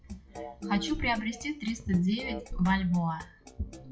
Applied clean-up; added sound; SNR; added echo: classical method WPE with log-MMSE.